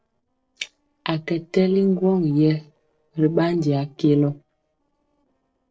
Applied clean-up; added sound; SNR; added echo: neural separator model SepFormer DNS4.